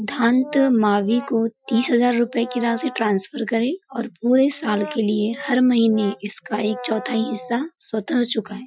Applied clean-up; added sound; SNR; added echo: classical method Wiener filter.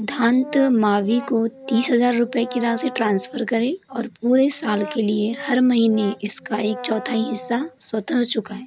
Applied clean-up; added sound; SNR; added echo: none; Brass instrument; 16 dB; none.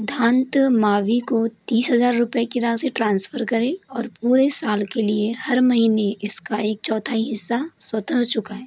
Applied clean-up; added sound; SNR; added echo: none; none; none; none.